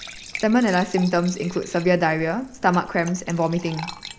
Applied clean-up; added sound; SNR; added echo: none; Fill (with liquid) / Trickle, dribble / Glass; 16 dB; none.